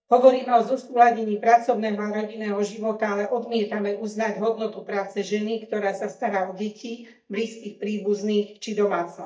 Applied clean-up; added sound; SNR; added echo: neural mask model DeepFilterNet 3.